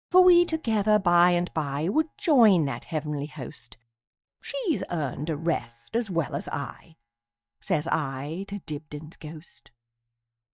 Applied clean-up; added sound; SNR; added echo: neural mask model DeepFilterNet 3.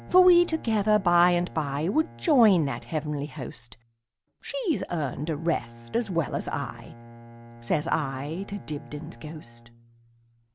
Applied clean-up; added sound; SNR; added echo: none; Bowed string instrument; 19 dB; none.